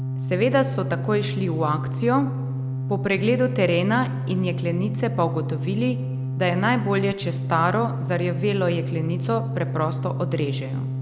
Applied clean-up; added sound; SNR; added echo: none; Organ; 2 dB; none.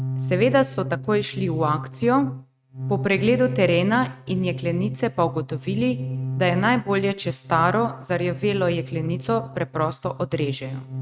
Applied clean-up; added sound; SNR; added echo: neural mask model RNNoise.